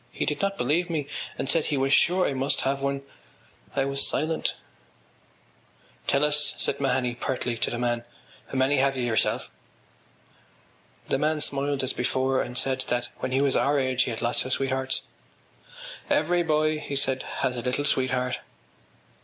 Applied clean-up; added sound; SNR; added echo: none; none; none; none.